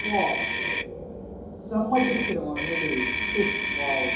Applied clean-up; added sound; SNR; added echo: none; Motor vehicle (road); 1 dB; reverberation time 2.8 s.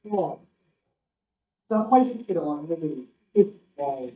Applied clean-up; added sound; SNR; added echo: neural mask model DeepFilterNet 3.